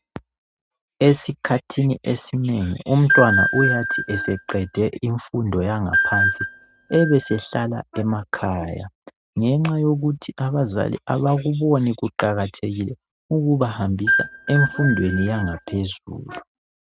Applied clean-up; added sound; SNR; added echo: neural mask model RNNoise.